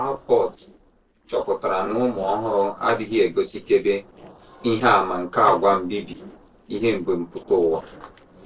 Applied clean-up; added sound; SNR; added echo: neural separator model SepFormer DNS4.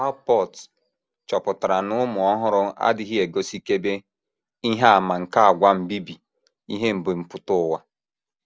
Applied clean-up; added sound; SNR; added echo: none; none; none; none.